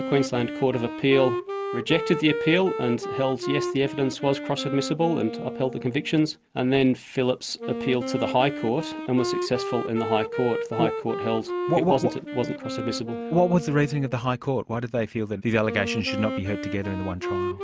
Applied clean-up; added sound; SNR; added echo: none; Wind instrument, woodwind instrument; 7 dB; none.